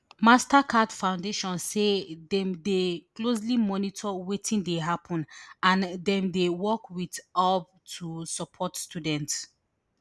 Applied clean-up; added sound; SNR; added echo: none; none; none; none.